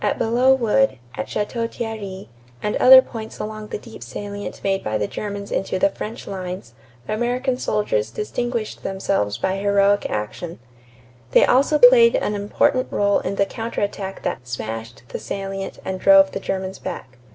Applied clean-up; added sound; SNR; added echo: none; Cowbell; 1 dB; none.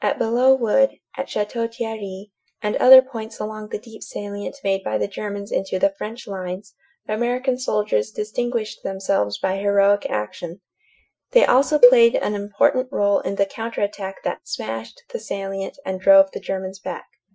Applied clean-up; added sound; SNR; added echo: classical method Wiener filter.